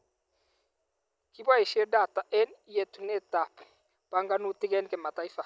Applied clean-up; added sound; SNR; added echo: none; none; none; none.